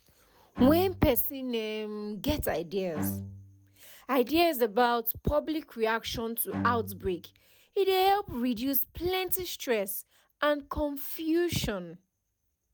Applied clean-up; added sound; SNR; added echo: none; Bowed string instrument; 11 dB; none.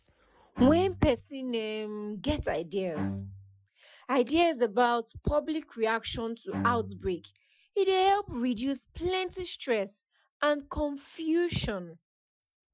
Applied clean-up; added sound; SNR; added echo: classical method Wiener filter.